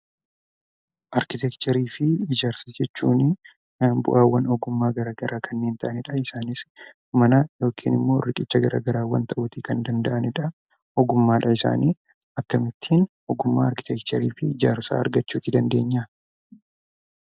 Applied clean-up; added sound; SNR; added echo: neural mask model Resemble Enhance denoiser.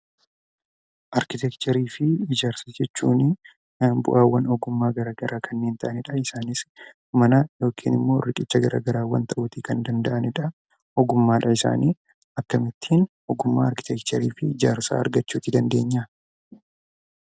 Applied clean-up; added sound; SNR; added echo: none; none; none; none.